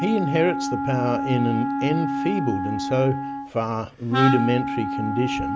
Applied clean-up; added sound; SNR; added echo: none; Wind instrument, woodwind instrument; 2 dB; none.